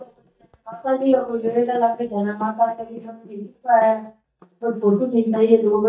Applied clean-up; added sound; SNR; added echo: neural mask model DeepFilterNet 3.